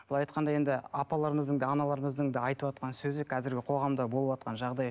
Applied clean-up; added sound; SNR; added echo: none; none; none; none.